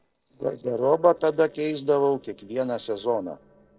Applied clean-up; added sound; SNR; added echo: neural separator model SepFormer DNS4.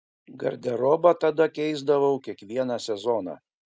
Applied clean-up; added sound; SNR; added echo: none; none; none; none.